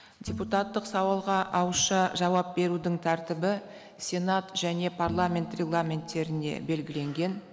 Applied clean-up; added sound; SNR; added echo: none; Bowed string instrument; 14 dB; none.